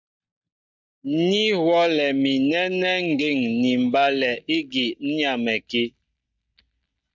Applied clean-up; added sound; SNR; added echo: neural mask model DeepFilterNet 3.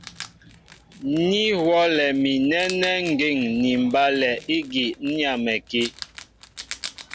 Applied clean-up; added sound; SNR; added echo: none; Wild animals; 18 dB; none.